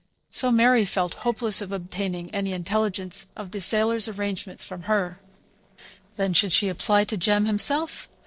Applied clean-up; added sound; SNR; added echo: neural separator model SepFormer DNS4.